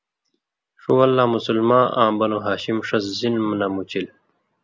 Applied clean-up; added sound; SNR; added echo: none; none; none; none.